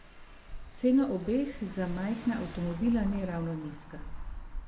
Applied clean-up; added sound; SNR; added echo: none; Engine / Car; 10 dB; reverberation time 0.6 s.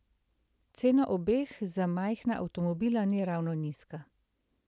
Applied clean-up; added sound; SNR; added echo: none; none; none; none.